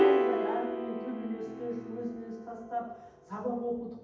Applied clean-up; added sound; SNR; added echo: none; Piano; -4 dB; reverberation time 0.9 s.